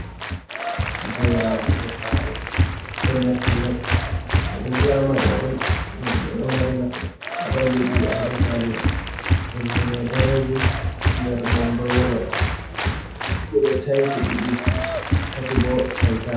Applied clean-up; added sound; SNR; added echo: none; Applause; -2 dB; reverberation time 0.8 s.